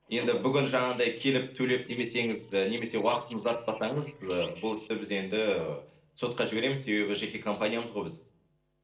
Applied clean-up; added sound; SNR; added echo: neural separator model SepFormer DNS4.